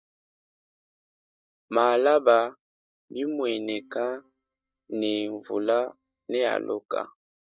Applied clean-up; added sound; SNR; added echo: neural mask model DeepFilterNet 3.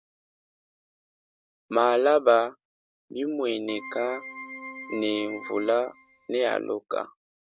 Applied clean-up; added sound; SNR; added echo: none; Keyboard (musical); 13 dB; none.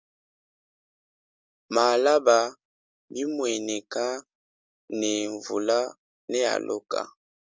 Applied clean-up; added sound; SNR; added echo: none; none; none; none.